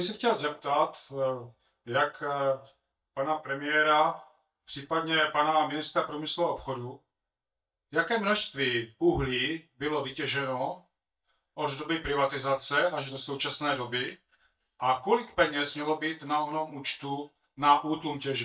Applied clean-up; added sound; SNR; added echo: neural mask model DeepFilterNet 3.